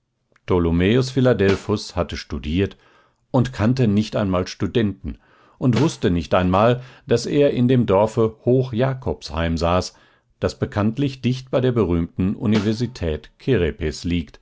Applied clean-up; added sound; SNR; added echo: none; Snare drum; 14 dB; none.